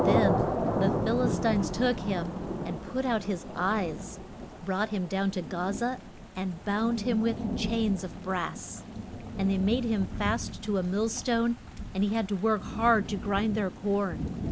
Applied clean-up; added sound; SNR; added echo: none; Thunder / Rain; 4 dB; none.